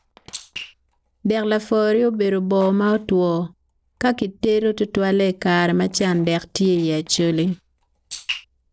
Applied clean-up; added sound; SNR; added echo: neural separator model SepFormer DNS4.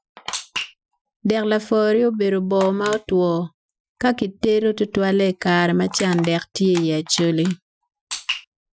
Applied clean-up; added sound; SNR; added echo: classical method Wiener filter.